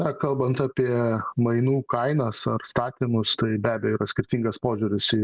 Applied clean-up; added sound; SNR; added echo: none; none; none; none.